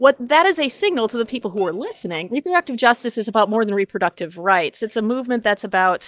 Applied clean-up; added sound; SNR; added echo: neural mask model DeepFilterNet 3.